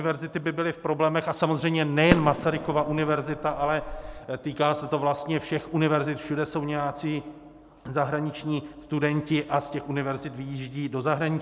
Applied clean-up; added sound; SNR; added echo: none; Fireworks; 5 dB; none.